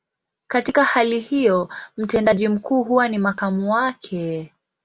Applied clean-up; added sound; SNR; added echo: none; none; none; none.